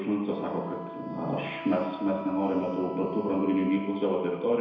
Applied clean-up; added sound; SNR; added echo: none; Wind instrument, woodwind instrument; 12 dB; reverberation time 1.0 s.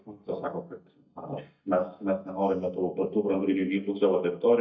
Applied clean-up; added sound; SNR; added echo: neural mask model DeepFilterNet 3.